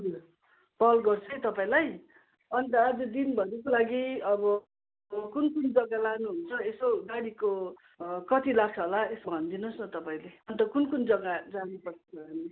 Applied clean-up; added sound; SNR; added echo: none; none; none; none.